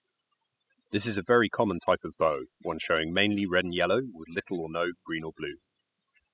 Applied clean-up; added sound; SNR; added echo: classical method spectral subtraction.